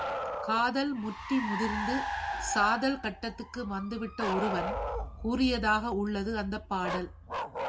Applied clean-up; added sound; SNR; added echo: none; Bark + Car; 5 dB; none.